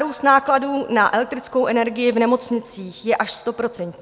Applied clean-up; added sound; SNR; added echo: none; none; none; none.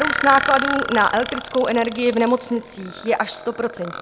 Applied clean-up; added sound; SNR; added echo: none; Burping, eructation; 7 dB; none.